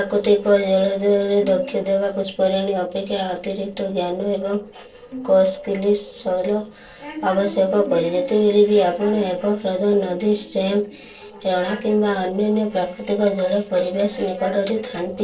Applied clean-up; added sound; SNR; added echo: neural separator model SepFormer DNS4.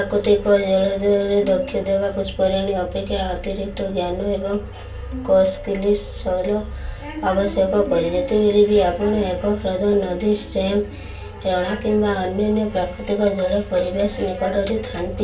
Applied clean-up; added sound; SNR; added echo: none; Bowed string instrument; 17 dB; reverberation time 0.2 s.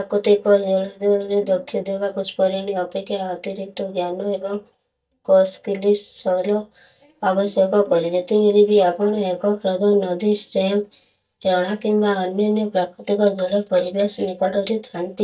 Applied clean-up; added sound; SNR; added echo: neural mask model DeepFilterNet 3.